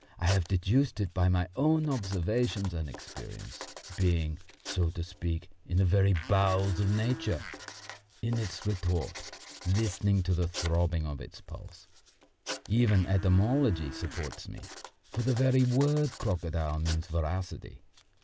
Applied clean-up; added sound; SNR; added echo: none; Writing + Domestic sounds, home sounds; 16 dB; none.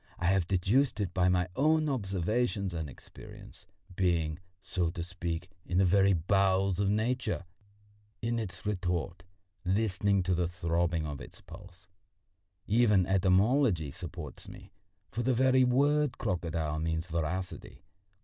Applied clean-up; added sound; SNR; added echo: none; none; none; none.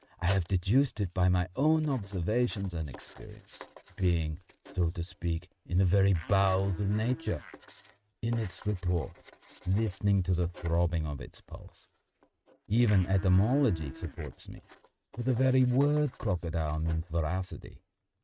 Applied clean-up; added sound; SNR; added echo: neural mask model RNNoise.